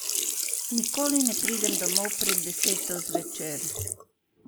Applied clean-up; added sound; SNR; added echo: none; Sink (filling or washing); -5 dB; none.